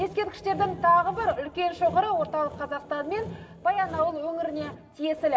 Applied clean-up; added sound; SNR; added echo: none; Sawing; 15 dB; reverberation time 1.6 s.